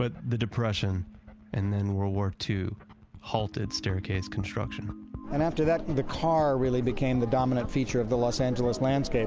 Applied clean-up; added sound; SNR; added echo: none; none; none; none.